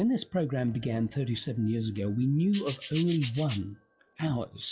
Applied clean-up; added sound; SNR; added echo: classical method log-MMSE.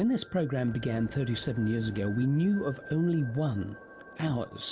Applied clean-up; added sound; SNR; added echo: none; none; none; none.